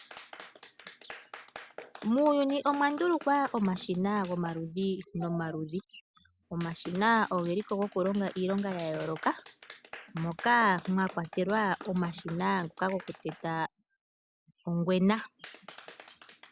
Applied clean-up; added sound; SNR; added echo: none; Clapping; 19 dB; none.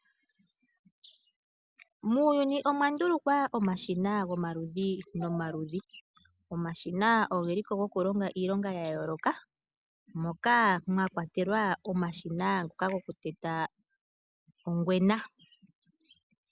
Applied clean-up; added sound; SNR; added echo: none; none; none; none.